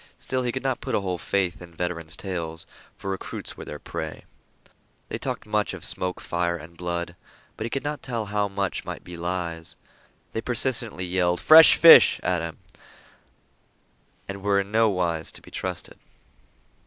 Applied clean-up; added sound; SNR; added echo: none; none; none; none.